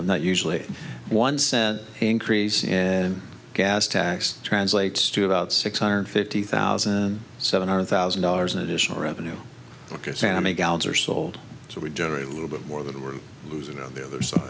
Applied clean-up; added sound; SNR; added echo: none; none; none; none.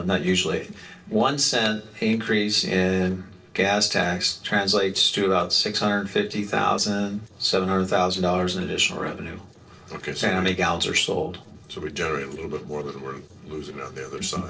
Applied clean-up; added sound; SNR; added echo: neural separator model SepFormer DNS4.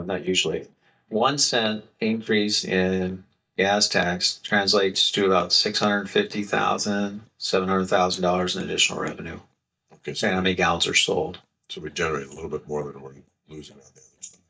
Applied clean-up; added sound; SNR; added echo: neural mask model DeepFilterNet 3.